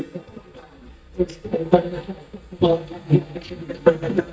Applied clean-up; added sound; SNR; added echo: neural mask model DeepFilterNet 3.